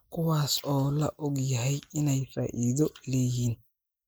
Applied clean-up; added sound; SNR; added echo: neural mask model Resemble Enhance denoiser.